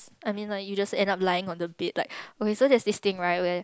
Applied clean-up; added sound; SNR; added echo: none; none; none; none.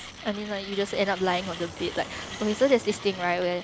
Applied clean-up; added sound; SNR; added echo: none; Mechanisms + Fixed-wing aircraft, airplane; 12 dB; none.